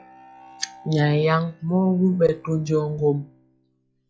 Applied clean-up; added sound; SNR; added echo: classical method log-MMSE.